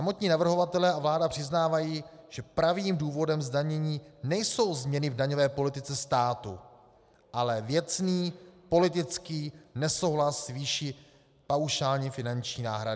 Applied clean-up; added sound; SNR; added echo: none; none; none; none.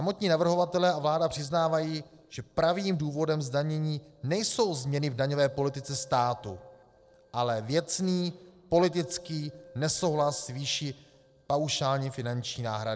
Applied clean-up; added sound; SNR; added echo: neural separator model SepFormer DNS4.